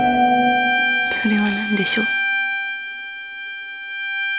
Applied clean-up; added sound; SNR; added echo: none; Bowed string instrument; 1 dB; none.